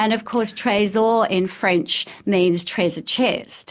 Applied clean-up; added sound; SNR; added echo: none; none; none; none.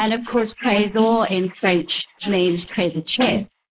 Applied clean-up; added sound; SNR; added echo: neural mask model Resemble Enhance denoiser.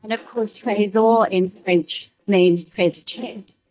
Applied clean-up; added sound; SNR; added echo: neural mask model DeepFilterNet 3.